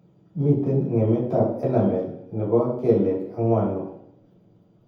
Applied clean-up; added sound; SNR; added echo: none; none; none; reverberation time 0.9 s.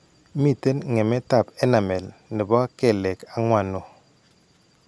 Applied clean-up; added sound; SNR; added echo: none; none; none; none.